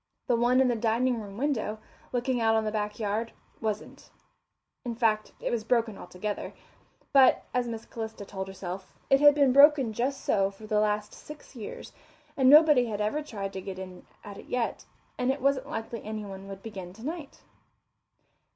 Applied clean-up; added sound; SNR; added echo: none; none; none; none.